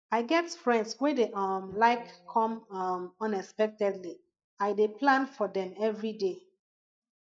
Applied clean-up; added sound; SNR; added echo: neural mask model DeepFilterNet 3.